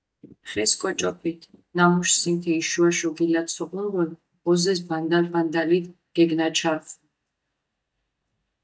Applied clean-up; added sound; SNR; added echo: neural mask model DeepFilterNet 3.